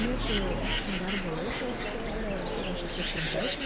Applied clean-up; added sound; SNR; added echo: none; Bird; -4 dB; none.